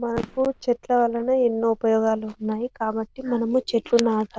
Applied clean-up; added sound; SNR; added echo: neural diffusion model UNIVERSE++.